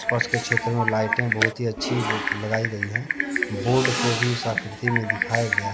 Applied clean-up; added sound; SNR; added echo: none; Typing; 0 dB; none.